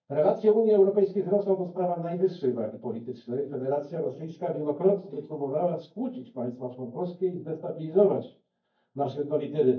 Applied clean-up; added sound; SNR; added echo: neural mask model DeepFilterNet 3.